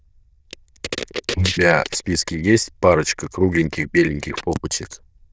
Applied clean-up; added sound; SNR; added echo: neural diffusion model UNIVERSE++.